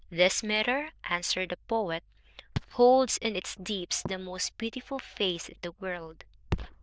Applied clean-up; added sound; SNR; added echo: neural diffusion model UNIVERSE++.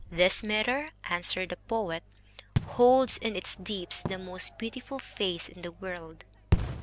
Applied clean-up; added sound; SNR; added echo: none; Fireworks; 6 dB; none.